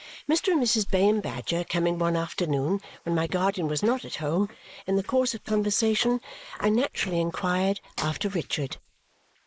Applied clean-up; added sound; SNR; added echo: neural mask model Resemble Enhance denoiser.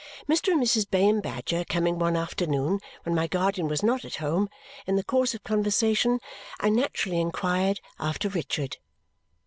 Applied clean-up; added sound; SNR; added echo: none; none; none; none.